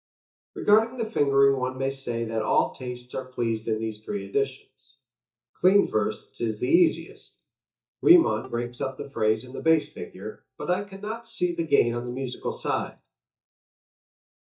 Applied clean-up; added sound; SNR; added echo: neural mask model DeepFilterNet 3.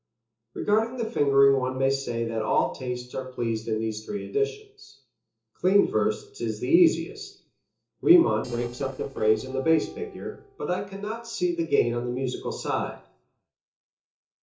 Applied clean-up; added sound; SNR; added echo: neural separator model SepFormer DNS4.